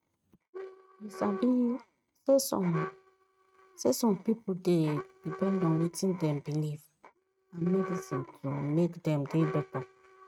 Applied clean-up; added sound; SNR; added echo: neural mask model RNNoise.